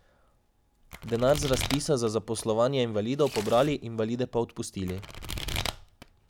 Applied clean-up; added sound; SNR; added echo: none; Domestic sounds, home sounds; 10 dB; none.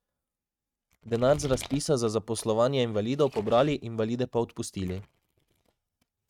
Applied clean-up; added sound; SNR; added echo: neural mask model RNNoise.